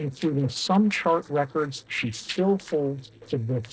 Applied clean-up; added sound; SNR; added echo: neural separator model SepFormer DNS4.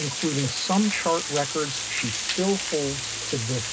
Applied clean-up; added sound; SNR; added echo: none; Water; 3 dB; reverberation time 0.2 s.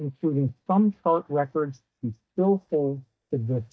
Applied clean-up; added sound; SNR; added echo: neural mask model DeepFilterNet 3.